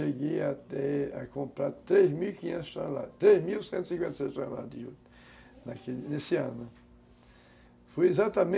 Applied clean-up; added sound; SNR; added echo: none; none; none; none.